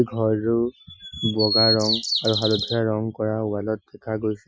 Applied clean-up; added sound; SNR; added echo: classical method Wiener filter.